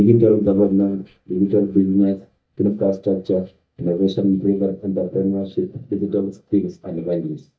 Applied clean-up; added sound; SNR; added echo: neural mask model DeepFilterNet 3.